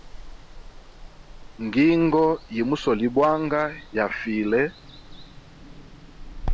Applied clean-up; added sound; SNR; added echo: none; Water; 11 dB; none.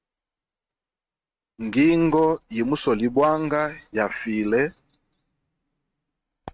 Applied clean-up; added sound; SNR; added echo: neural mask model RNNoise.